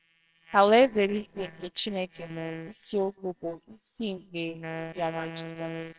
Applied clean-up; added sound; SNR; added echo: neural separator model SepFormer WHAMR!.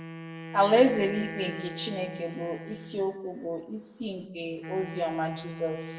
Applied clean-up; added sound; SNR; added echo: none; Wind instrument, woodwind instrument; 11 dB; reverberation time 0.8 s.